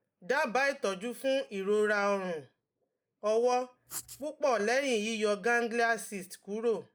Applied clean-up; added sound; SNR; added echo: neural mask model Resemble Enhance denoiser.